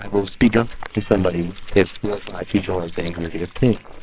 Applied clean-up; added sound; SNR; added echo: neural separator model SepFormer WHAMR!.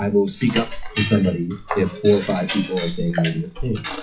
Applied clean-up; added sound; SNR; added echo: classical method WPE with log-MMSE.